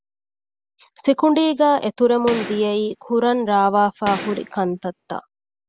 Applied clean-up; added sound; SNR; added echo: none; Gunshot, gunfire; 14 dB; none.